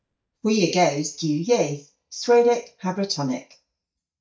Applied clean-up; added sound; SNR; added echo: neural mask model DeepFilterNet 3.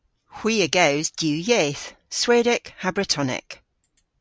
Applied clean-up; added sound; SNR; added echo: none; none; none; none.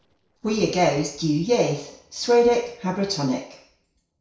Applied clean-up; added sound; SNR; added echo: neural separator model SepFormer DNS4.